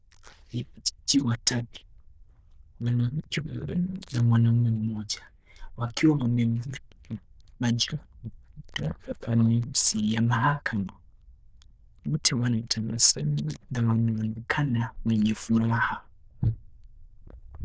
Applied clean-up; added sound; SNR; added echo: neural diffusion model UNIVERSE++.